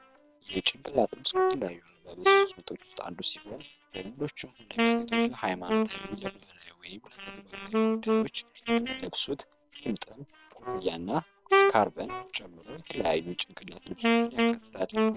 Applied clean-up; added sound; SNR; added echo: neural separator model SepFormer WHAM!.